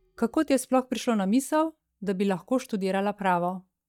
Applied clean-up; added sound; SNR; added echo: neural mask model DeepFilterNet 3.